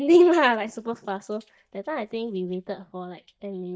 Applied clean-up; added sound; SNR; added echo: neural mask model DeepFilterNet 3.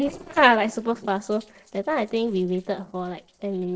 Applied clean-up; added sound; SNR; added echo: neural separator model SepFormer DNS4.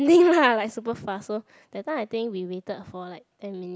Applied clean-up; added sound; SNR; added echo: none; none; none; none.